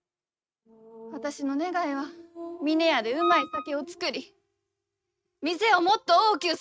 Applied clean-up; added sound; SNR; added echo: neural mask model RNNoise.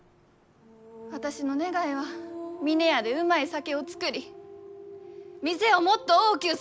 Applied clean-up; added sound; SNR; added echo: none; none; none; none.